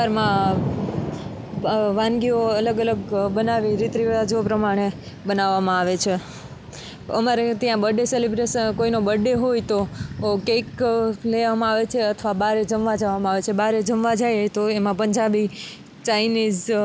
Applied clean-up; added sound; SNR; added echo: none; Thunder / Rain; 13 dB; none.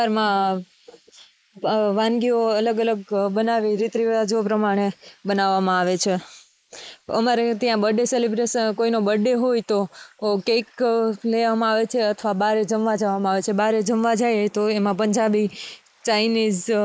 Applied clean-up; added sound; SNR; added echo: neural mask model Resemble Enhance denoiser.